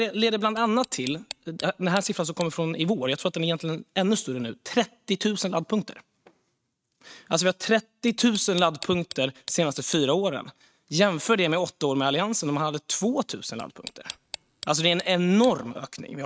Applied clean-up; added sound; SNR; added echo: neural mask model RNNoise.